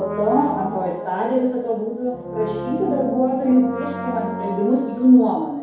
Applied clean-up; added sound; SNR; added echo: none; Brass instrument; 10 dB; reverberation time 2.0 s.